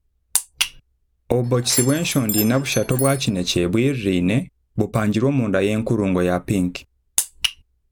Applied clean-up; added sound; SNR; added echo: none; Door / Chime; 8 dB; none.